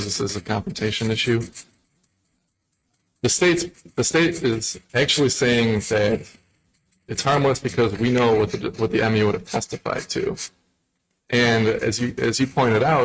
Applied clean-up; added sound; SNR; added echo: neural mask model RNNoise.